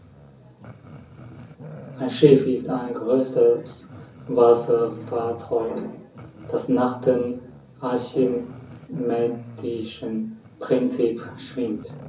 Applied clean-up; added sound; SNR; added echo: none; Growling; 19 dB; reverberation time 0.3 s.